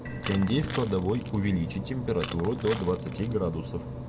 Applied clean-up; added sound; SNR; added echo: none; Crushing; 13 dB; none.